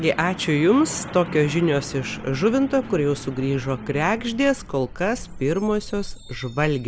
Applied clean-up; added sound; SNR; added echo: none; Truck; 13 dB; none.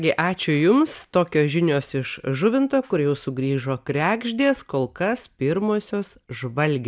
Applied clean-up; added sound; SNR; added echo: none; none; none; none.